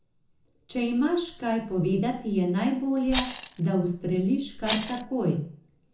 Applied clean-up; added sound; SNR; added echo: none; Rattle; -1 dB; reverberation time 0.6 s.